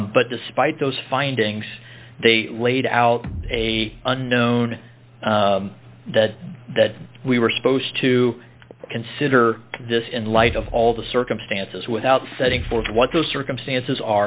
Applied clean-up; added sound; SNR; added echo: none; Bass drum; 14 dB; none.